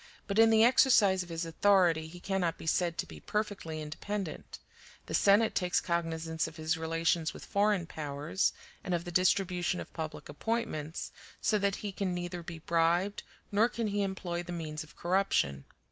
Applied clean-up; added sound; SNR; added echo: none; none; none; none.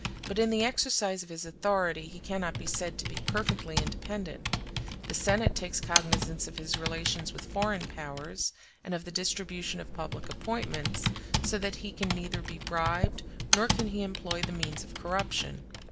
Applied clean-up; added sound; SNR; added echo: none; Computer keyboard; 1 dB; none.